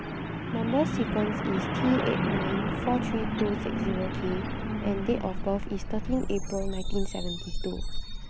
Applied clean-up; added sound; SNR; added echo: none; Truck; -1 dB; none.